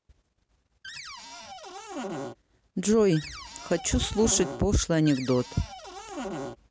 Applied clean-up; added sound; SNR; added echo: none; Cupboard open or close; 10 dB; none.